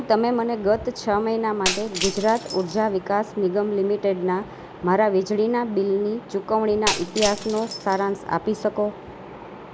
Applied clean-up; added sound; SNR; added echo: none; Shatter; 9 dB; none.